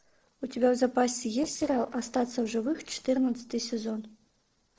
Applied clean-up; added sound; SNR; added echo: neural separator model SepFormer DNS4.